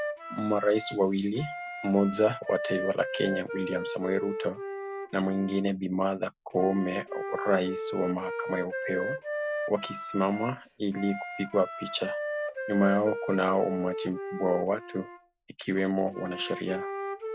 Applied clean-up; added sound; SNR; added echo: none; Wind instrument, woodwind instrument; 7 dB; none.